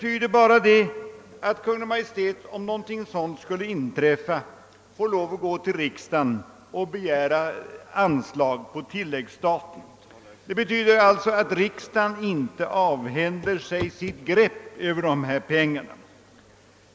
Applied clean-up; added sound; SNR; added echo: none; Walk, footsteps / Run / Wood; 15 dB; none.